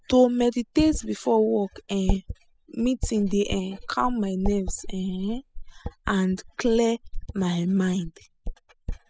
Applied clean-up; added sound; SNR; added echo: classical method spectral subtraction.